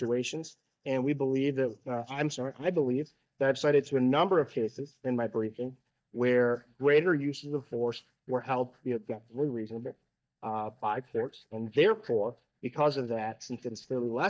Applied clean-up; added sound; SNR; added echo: neural mask model DeepFilterNet 3.